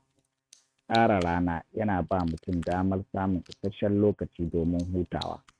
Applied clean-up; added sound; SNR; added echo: neural mask model RNNoise.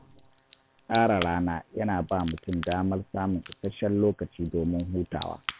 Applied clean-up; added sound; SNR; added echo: none; Crack / Crackle; 13 dB; none.